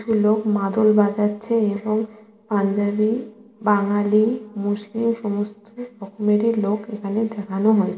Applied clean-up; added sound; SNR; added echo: none; none; none; reverberation time 1.5 s.